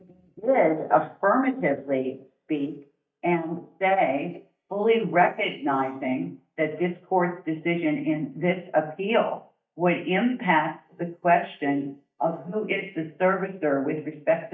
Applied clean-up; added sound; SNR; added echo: neural mask model DeepFilterNet 3.